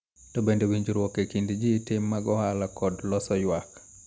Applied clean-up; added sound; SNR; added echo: none; none; none; none.